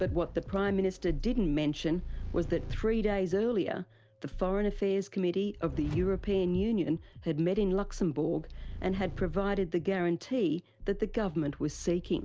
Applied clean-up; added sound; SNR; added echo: none; none; none; none.